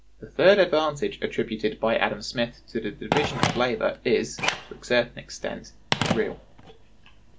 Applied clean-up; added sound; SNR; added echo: none; Telephone; 7 dB; none.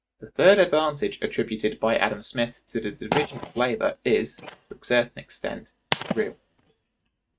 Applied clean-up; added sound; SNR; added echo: neural mask model RNNoise.